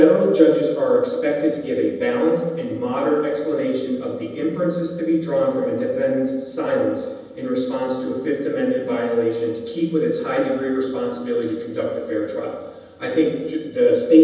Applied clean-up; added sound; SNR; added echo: none; none; none; reverberation time 1.1 s.